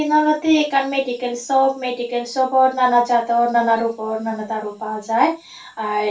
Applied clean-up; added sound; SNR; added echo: none; none; none; reverberation time 0.2 s.